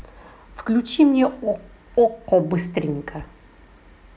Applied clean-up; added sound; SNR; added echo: none; none; none; none.